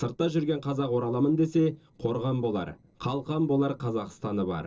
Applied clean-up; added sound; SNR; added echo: neural separator model SepFormer DNS4.